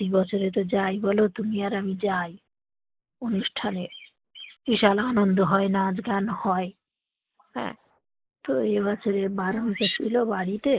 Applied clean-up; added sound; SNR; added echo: neural mask model Resemble Enhance denoiser.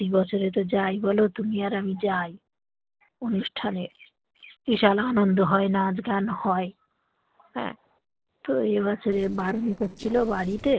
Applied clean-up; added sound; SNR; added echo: neural separator model SepFormer DNS4.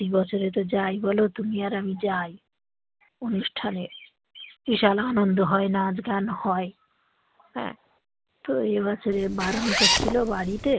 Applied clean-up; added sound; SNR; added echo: none; Zipper (clothing); 0 dB; none.